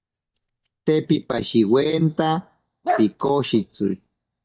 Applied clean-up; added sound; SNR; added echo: neural mask model DeepFilterNet 3.